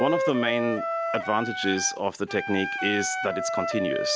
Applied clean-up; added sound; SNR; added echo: none; Wind instrument, woodwind instrument; 2 dB; none.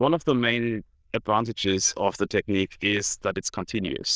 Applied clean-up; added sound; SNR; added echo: neural diffusion model UNIVERSE++.